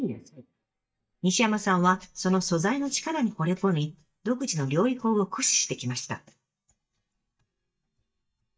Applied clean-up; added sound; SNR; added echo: neural mask model DeepFilterNet 3.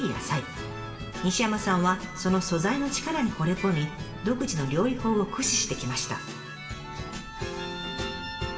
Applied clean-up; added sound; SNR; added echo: none; Train / Breathing; 17 dB; reverberation time 1.5 s.